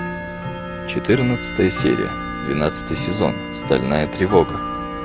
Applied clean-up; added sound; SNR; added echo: none; Tick-tock / Bell; 6 dB; none.